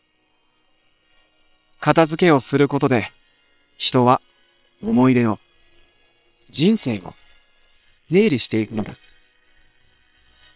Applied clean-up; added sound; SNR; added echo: neural separator model SepFormer WHAM!.